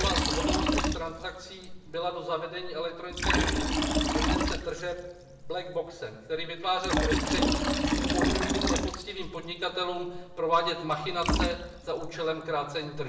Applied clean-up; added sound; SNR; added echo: none; Liquid; -3 dB; reverberation time 0.7 s.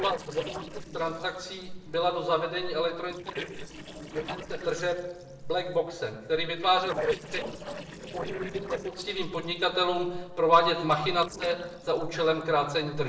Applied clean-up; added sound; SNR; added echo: neural separator model SepFormer DNS4.